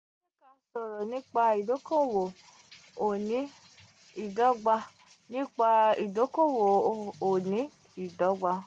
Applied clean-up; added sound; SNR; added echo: none; none; none; none.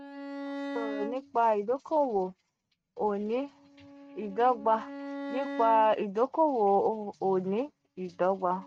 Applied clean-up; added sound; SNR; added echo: neural mask model RNNoise.